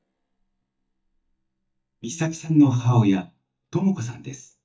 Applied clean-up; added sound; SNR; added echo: neural mask model DeepFilterNet 3.